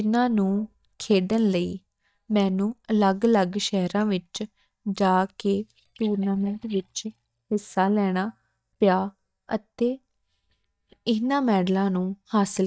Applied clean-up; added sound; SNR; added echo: neural mask model DeepFilterNet 3.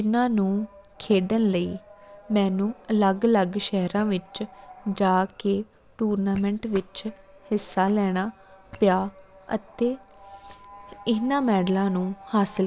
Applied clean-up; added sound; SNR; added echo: none; none; none; none.